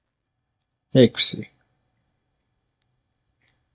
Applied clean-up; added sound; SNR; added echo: neural mask model DeepFilterNet 3.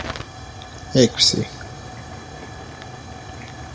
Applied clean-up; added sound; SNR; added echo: none; Tick / Hiss / Explosion / Fire; 10 dB; reverberation time 1.1 s.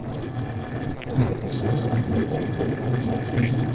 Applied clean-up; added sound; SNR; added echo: neural separator model SepFormer DNS4.